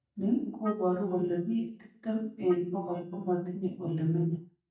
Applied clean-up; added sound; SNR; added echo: neural mask model DeepFilterNet 3.